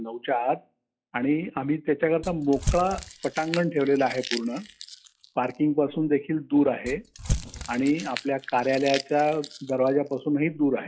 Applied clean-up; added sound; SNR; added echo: classical method log-MMSE.